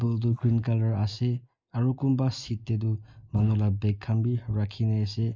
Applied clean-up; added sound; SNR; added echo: neural mask model Resemble Enhance denoiser.